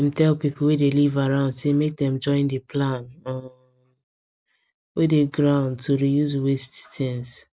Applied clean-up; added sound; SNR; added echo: none; none; none; none.